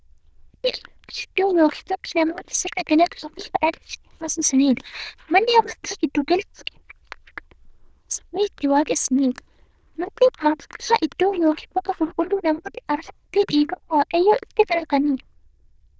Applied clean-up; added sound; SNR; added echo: neural diffusion model UNIVERSE++.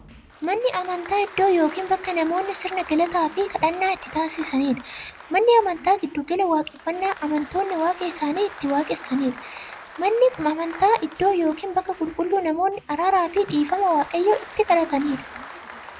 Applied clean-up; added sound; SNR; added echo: none; Applause; 18 dB; none.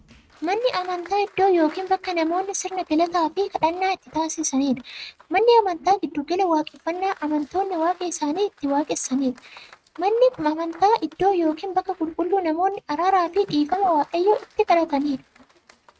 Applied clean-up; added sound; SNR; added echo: neural mask model RNNoise.